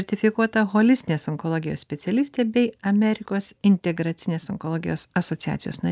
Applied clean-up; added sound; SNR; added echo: none; none; none; none.